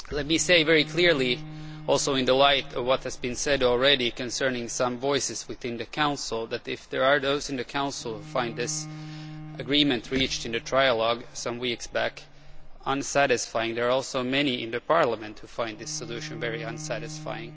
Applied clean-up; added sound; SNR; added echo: none; Bowed string instrument + Traffic noise, roadway noise; 15 dB; none.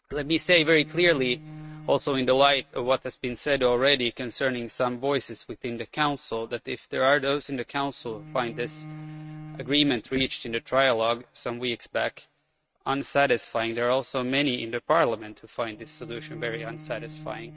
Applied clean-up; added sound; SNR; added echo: neural mask model RNNoise.